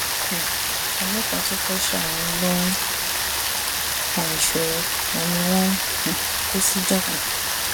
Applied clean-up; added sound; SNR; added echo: none; Rain; -4 dB; none.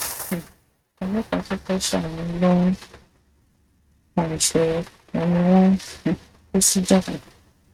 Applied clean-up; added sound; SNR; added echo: neural mask model RNNoise.